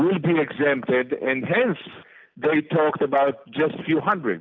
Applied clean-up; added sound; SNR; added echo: none; none; none; none.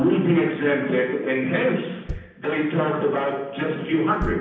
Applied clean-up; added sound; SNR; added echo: none; Thump, thud; 16 dB; reverberation time 0.9 s.